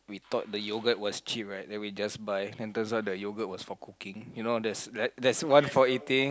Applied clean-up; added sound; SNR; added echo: none; none; none; none.